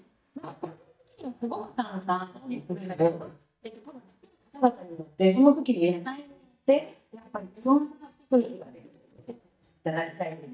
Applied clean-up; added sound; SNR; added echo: neural mask model DeepFilterNet 3.